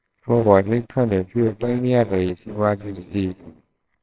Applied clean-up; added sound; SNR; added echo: neural separator model SepFormer WHAMR!.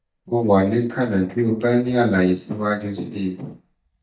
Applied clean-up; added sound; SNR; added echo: neural mask model DeepFilterNet 3.